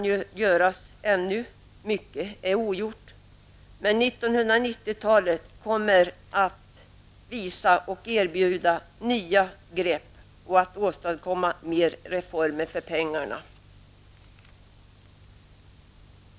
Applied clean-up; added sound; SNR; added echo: none; none; none; none.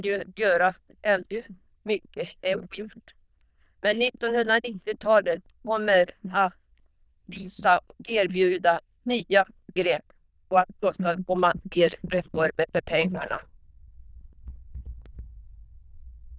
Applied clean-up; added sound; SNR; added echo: neural diffusion model UNIVERSE++.